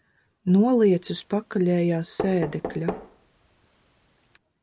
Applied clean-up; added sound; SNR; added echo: none; Knock; 12 dB; none.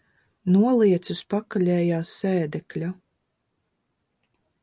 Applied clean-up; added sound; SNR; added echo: none; none; none; none.